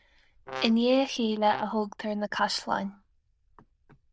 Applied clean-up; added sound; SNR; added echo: neural diffusion model UNIVERSE++.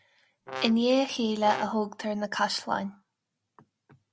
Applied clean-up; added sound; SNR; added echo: none; Brass instrument; 12 dB; none.